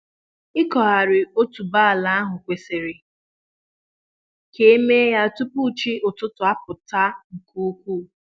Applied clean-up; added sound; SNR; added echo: none; none; none; none.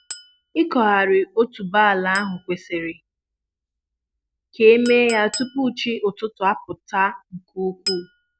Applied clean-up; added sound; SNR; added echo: none; Chink, clink; 14 dB; none.